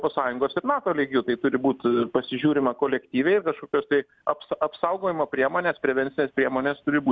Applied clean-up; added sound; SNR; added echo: none; none; none; none.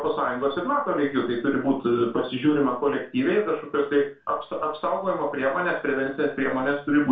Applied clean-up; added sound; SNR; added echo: none; none; none; reverberation time 0.3 s.